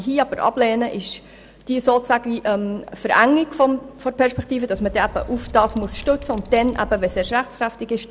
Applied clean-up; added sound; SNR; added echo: none; Wind; 14 dB; none.